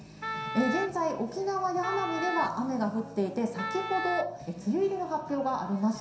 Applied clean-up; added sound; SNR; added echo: none; Wind instrument, woodwind instrument; 6 dB; reverberation time 0.7 s.